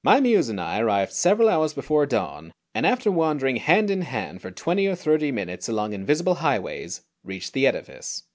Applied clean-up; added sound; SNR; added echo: none; none; none; none.